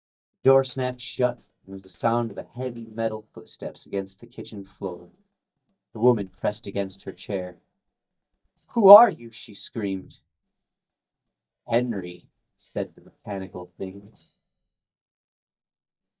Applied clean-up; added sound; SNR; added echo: neural mask model DeepFilterNet 3.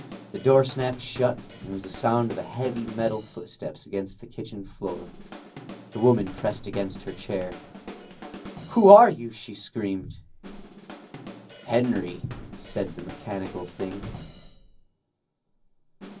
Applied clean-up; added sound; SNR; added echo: none; Drum kit; 17 dB; reverberation time 0.4 s.